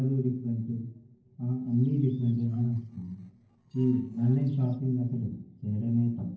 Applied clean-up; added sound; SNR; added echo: neural separator model SepFormer DNS4.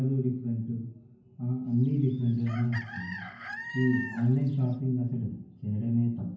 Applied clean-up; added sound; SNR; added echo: none; Chicken, rooster; 13 dB; reverberation time 0.9 s.